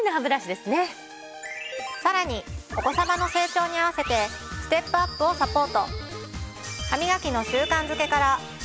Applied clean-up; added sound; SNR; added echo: none; Electric guitar; 14 dB; none.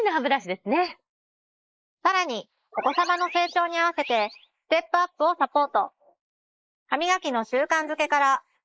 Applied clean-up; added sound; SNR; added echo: neural mask model Resemble Enhance denoiser.